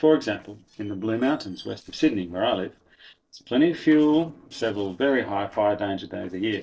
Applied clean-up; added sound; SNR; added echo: neural separator model SepFormer DNS4.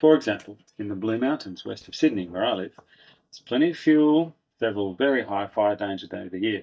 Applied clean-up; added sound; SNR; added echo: neural mask model DeepFilterNet 3.